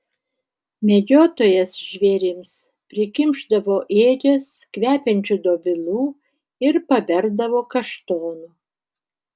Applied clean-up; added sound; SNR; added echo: none; none; none; none.